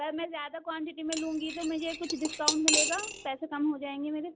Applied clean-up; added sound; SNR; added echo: none; Cutlery, silverware / Dishes, pots, and pans; -2 dB; none.